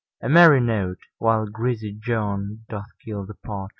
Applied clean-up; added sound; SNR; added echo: none; none; none; none.